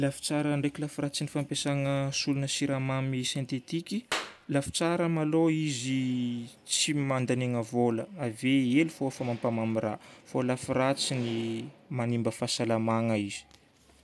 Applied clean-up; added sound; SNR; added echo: none; Clapping; 12 dB; none.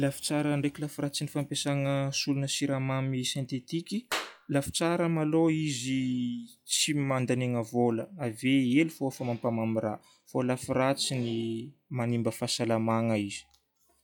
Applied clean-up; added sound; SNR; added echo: classical method log-MMSE.